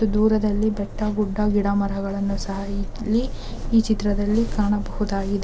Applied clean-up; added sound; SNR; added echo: none; none; none; none.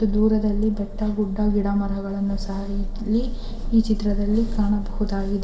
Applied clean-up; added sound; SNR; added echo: none; none; none; reverberation time 1.8 s.